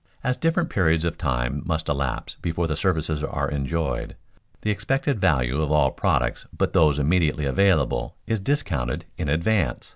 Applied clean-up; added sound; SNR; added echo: none; none; none; none.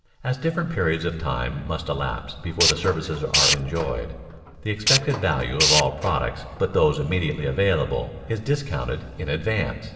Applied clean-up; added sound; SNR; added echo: none; Tools; 0 dB; reverberation time 2.5 s.